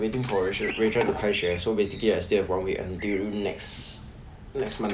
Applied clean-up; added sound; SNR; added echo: none; Keys jangling + Bird; 12 dB; none.